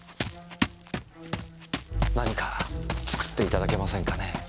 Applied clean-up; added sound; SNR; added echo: none; Run; 3 dB; none.